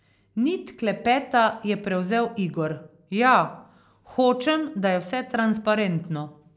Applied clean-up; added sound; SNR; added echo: none; none; none; none.